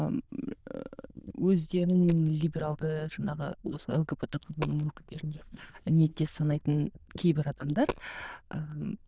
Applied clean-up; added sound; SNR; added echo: neural diffusion model UNIVERSE++.